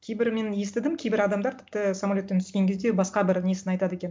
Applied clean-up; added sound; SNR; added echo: none; none; none; none.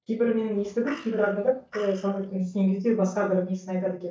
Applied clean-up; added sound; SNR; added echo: neural mask model DeepFilterNet 3.